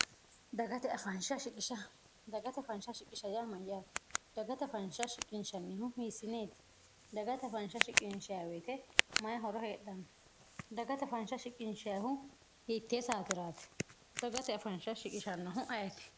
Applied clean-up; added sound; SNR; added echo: none; Tick; 3 dB; none.